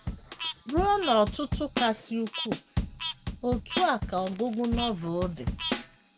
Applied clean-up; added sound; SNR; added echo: none; Drum kit + Frog; 5 dB; none.